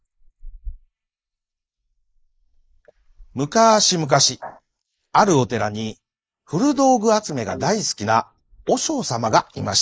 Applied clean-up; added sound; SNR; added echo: neural mask model Resemble Enhance denoiser.